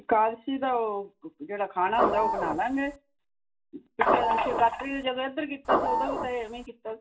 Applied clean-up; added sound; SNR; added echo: none; Printer / Engine; -1 dB; reverberation time 0.2 s.